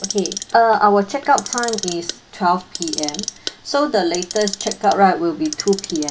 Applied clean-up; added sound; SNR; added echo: none; Clock; 11 dB; none.